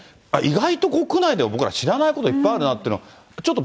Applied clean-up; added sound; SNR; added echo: none; none; none; none.